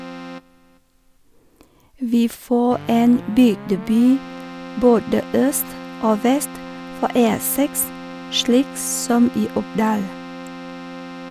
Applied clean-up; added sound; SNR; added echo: none; Keyboard (musical); 14 dB; none.